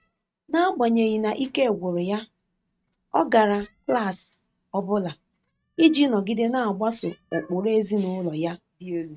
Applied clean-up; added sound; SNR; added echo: neural mask model RNNoise.